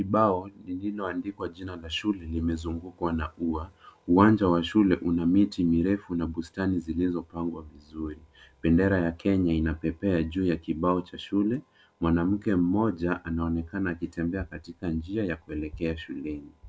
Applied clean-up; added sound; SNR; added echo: none; none; none; none.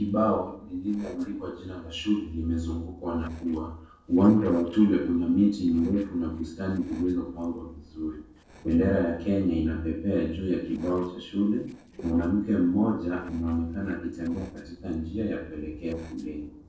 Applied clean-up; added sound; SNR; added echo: neural separator model SepFormer DNS4.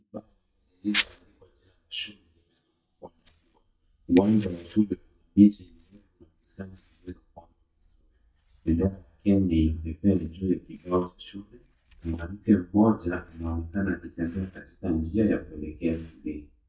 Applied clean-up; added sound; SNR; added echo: neural mask model DeepFilterNet 3.